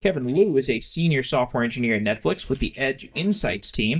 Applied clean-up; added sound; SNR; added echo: neural mask model DeepFilterNet 3.